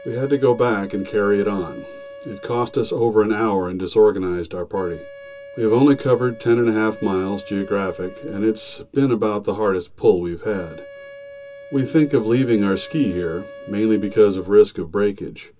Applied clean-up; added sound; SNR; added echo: none; Wind instrument, woodwind instrument; 20 dB; reverberation time 0.2 s.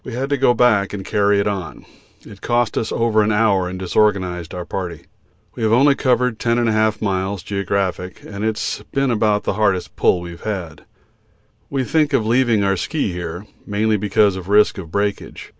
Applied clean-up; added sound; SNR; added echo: none; none; none; none.